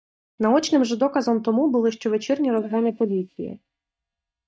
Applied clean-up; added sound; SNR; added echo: neural mask model DeepFilterNet 3.